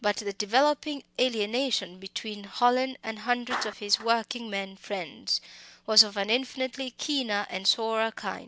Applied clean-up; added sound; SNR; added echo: none; Clapping; 18 dB; none.